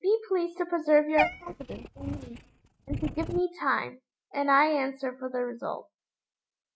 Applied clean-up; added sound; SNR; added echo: neural mask model RNNoise.